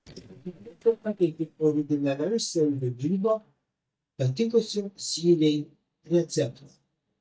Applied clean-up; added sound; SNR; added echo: neural mask model DeepFilterNet 3.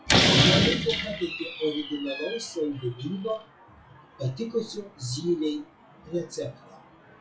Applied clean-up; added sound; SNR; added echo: classical method WPE with log-MMSE.